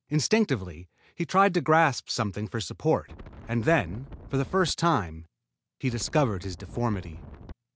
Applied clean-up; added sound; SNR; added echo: none; Wind; 16 dB; none.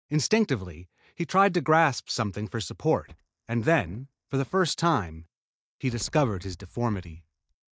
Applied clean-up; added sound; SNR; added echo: neural mask model DeepFilterNet 3.